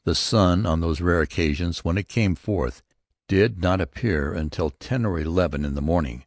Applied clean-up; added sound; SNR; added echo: none; none; none; none.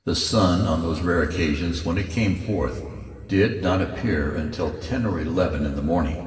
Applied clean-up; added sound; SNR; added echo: none; none; none; reverberation time 2.7 s.